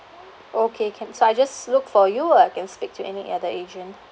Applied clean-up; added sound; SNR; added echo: none; none; none; none.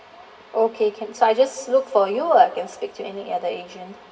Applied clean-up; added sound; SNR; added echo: none; none; none; reverberation time 1.6 s.